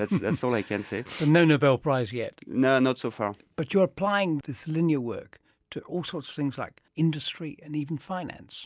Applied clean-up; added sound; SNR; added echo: none; none; none; none.